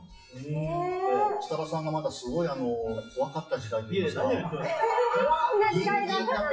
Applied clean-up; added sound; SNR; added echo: classical method WPE with log-MMSE.